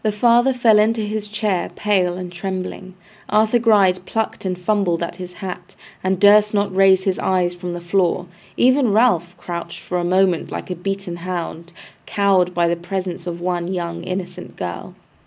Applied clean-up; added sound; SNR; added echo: none; none; none; none.